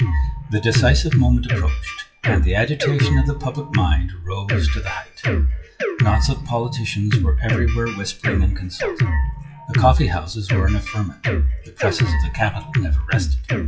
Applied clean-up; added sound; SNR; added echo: classical method WPE with log-MMSE.